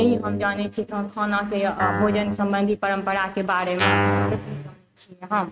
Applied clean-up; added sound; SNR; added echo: neural mask model RNNoise.